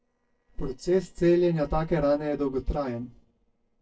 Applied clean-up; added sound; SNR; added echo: neural separator model SepFormer DNS4.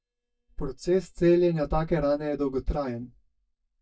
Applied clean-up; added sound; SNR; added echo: neural mask model DeepFilterNet 3.